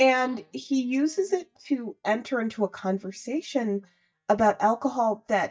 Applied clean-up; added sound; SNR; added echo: neural mask model DeepFilterNet 3.